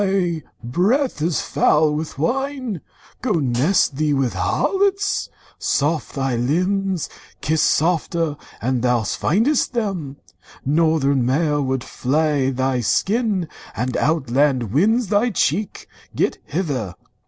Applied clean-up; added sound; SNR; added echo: none; Hi-hat; 16 dB; none.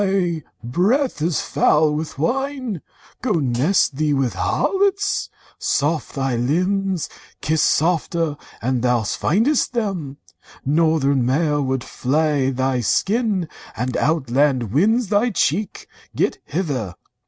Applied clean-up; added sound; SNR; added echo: neural mask model RNNoise.